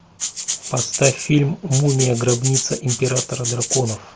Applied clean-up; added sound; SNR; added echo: none; Rattle (instrument); 5 dB; none.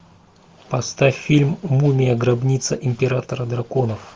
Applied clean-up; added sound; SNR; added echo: none; none; none; none.